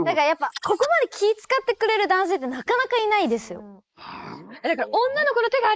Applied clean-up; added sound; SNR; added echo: neural mask model Resemble Enhance denoiser.